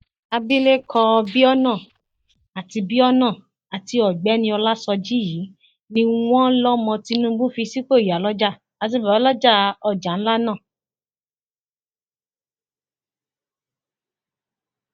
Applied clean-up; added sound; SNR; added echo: neural mask model DeepFilterNet 3.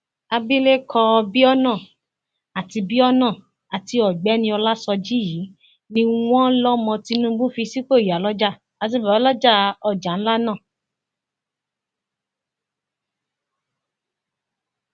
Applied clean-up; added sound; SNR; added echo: none; none; none; none.